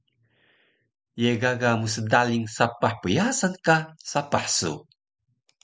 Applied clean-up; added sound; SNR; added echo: none; none; none; none.